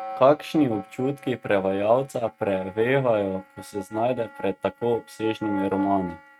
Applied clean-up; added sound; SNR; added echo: neural mask model RNNoise.